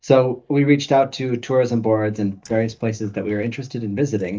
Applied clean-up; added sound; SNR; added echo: neural mask model DeepFilterNet 3.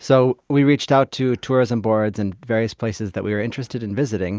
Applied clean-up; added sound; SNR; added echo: none; none; none; none.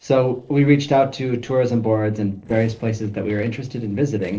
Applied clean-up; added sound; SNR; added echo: neural separator model SepFormer DNS4.